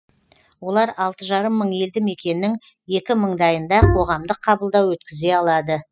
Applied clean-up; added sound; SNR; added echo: classical method spectral subtraction.